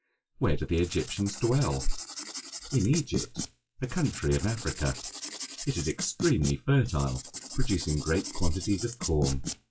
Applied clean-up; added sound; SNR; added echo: classical method WPE with log-MMSE.